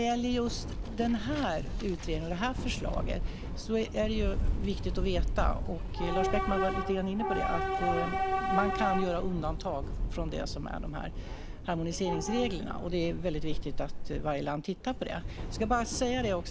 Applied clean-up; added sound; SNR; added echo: none; Subway, metro, underground / Train; 0 dB; none.